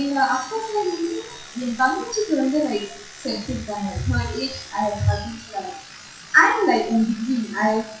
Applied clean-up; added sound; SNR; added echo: classical method WPE with log-MMSE.